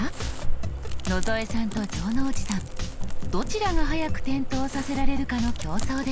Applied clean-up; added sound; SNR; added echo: none; Crackle; -4 dB; none.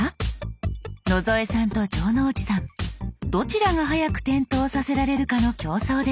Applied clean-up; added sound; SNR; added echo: none; none; none; none.